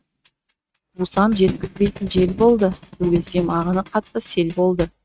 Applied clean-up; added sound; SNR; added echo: neural mask model RNNoise.